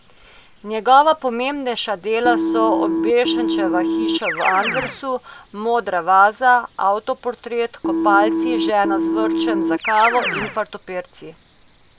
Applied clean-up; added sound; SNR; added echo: none; Keyboard (musical); 4 dB; none.